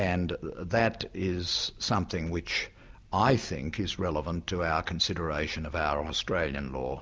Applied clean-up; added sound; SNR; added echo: none; none; none; none.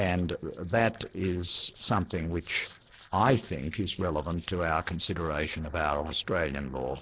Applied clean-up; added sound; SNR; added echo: neural separator model SepFormer DNS4.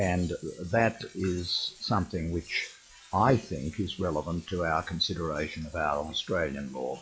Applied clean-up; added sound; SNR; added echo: classical method log-MMSE.